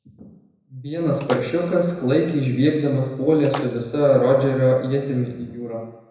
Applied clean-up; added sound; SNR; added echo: none; Splash, splatter; 18 dB; reverberation time 1.0 s.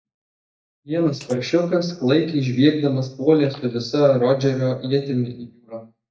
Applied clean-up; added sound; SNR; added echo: neural mask model DeepFilterNet 3.